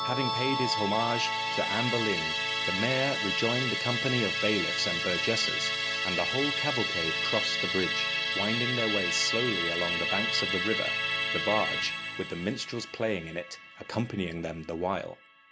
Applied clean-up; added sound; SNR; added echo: none; Musical instrument; -1 dB; none.